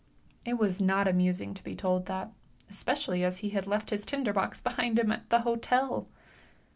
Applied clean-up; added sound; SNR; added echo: none; none; none; none.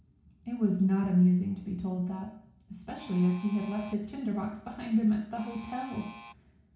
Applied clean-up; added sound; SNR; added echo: none; Alarm; 19 dB; reverberation time 0.6 s.